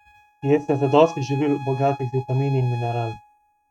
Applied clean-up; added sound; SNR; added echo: neural mask model RNNoise.